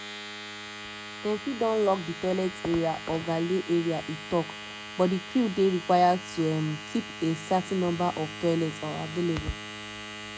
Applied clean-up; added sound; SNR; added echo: none; Domestic sounds, home sounds; 12 dB; none.